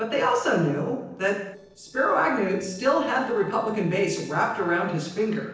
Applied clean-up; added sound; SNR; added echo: neural separator model SepFormer DNS4.